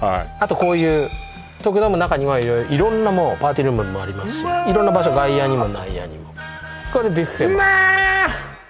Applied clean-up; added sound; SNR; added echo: none; none; none; none.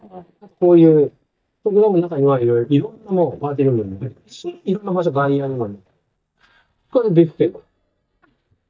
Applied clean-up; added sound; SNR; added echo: neural mask model DeepFilterNet 3.